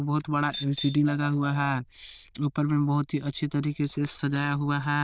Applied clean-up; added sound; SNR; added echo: neural diffusion model UNIVERSE++.